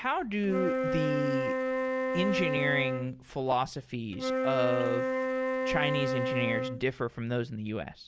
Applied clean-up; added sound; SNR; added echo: none; Wind instrument, woodwind instrument; -1 dB; none.